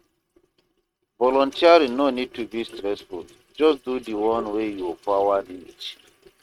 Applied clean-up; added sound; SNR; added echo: neural mask model RNNoise.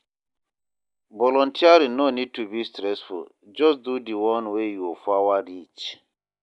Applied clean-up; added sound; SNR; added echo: none; none; none; none.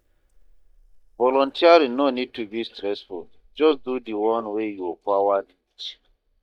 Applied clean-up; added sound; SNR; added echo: neural mask model DeepFilterNet 3.